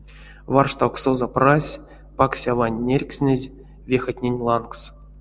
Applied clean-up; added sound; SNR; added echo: none; none; none; none.